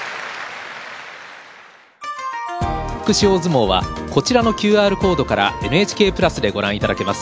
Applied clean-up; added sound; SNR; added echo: none; none; none; none.